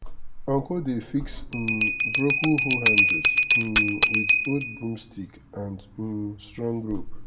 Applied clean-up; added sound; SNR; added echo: none; Bell; -3 dB; reverberation time 1.8 s.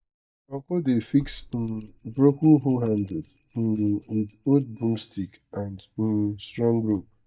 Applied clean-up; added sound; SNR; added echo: neural mask model DeepFilterNet 3.